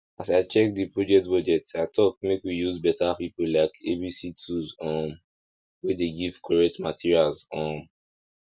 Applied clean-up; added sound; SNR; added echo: none; none; none; none.